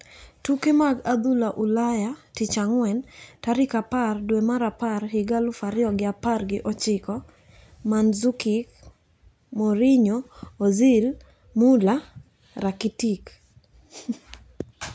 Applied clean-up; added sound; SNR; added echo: none; none; none; none.